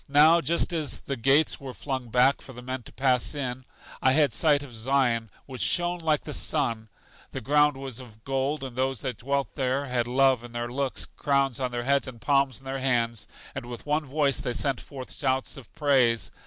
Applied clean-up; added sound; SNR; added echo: none; none; none; none.